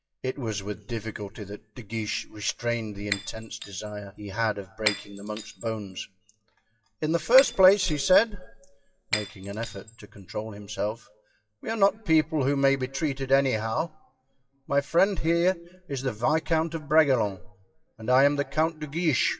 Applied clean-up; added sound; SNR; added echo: classical method WPE with log-MMSE.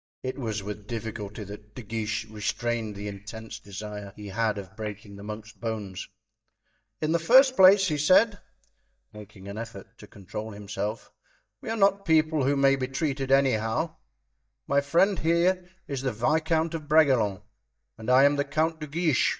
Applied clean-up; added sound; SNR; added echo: neural mask model DeepFilterNet 3.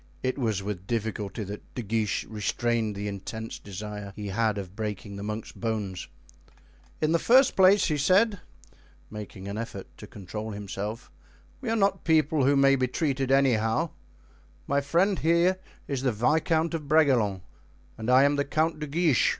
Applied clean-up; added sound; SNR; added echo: none; none; none; none.